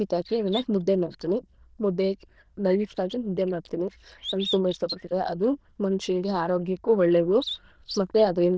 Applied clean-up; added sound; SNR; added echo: neural diffusion model UNIVERSE++.